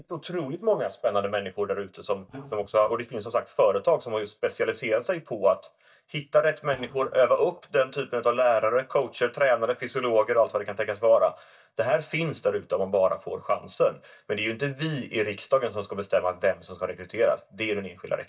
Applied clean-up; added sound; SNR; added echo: neural mask model DeepFilterNet 3.